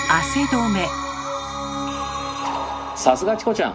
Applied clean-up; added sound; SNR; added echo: none; none; none; none.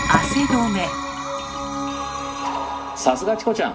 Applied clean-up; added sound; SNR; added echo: none; Fill (with liquid); 9 dB; reverberation time 0.4 s.